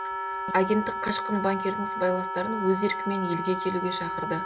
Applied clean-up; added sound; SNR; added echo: none; Wind instrument, woodwind instrument; 3 dB; none.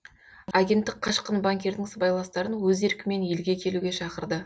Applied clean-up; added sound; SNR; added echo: none; none; none; none.